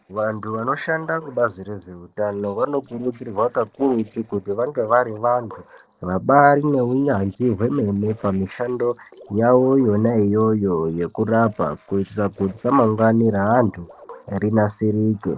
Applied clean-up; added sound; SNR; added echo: neural separator model SepFormer DNS4.